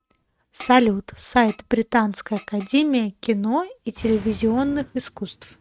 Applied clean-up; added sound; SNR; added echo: neural mask model RNNoise.